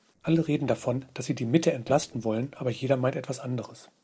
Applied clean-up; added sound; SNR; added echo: neural separator model SepFormer DNS4.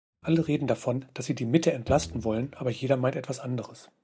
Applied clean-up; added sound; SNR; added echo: neural mask model DeepFilterNet 3.